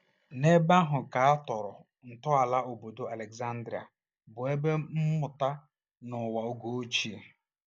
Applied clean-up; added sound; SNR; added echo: none; none; none; none.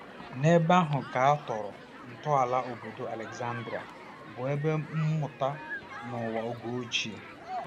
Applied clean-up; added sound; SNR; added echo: none; Human group actions; 13 dB; none.